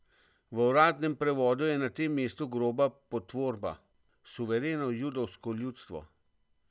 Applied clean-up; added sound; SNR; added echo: none; none; none; none.